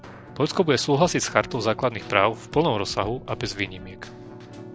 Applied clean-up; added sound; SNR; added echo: none; Keyboard (musical); 16 dB; none.